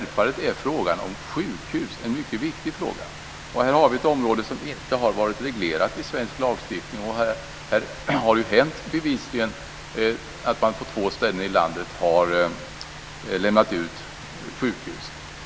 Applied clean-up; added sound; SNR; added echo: none; Rain; 16 dB; none.